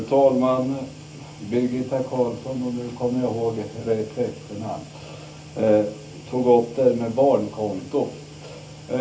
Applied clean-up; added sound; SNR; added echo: none; none; none; reverberation time 0.3 s.